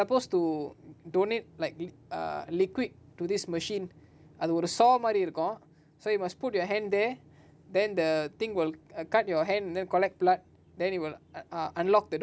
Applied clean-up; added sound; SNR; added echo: none; none; none; none.